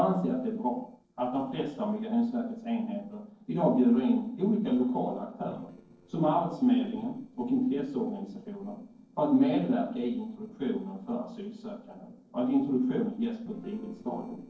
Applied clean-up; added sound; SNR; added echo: neural separator model SepFormer DNS4.